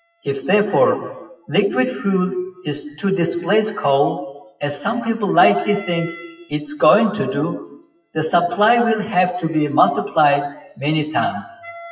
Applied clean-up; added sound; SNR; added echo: classical method WPE with log-MMSE.